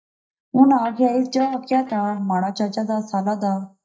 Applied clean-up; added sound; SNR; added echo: neural mask model DeepFilterNet 3.